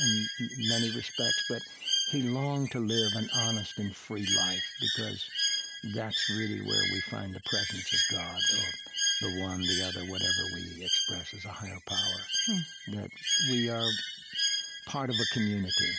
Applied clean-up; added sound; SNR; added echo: none; Bird; -3 dB; none.